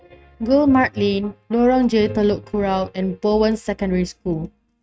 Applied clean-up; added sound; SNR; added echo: neural mask model RNNoise.